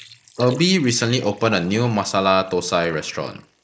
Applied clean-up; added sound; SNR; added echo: neural mask model Resemble Enhance denoiser.